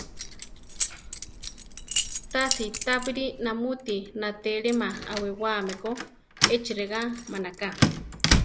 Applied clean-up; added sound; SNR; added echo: none; Keys jangling; 0 dB; none.